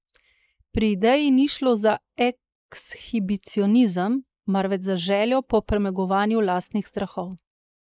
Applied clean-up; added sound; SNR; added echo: neural mask model Resemble Enhance denoiser.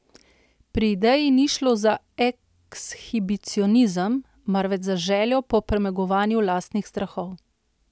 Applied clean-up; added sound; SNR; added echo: none; none; none; none.